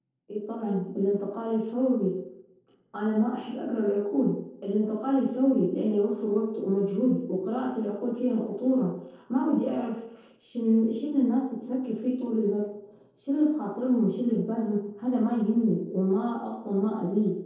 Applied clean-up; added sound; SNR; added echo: neural separator model SepFormer DNS4.